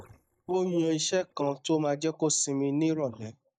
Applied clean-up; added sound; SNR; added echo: neural mask model DeepFilterNet 3.